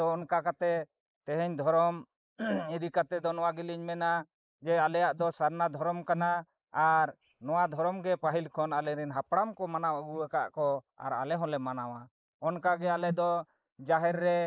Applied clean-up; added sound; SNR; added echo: neural mask model Resemble Enhance denoiser.